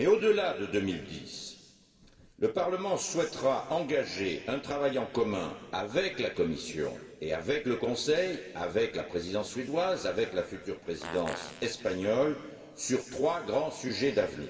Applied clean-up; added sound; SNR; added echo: none; Fart; 16 dB; reverberation time 1.8 s.